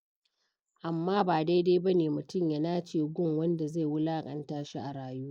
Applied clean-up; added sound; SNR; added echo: neural mask model Resemble Enhance denoiser.